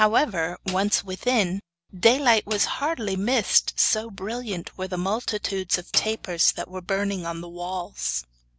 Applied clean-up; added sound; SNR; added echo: none; Snare drum; 17 dB; none.